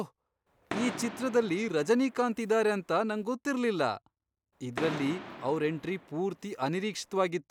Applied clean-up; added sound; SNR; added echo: none; Fireworks; 13 dB; none.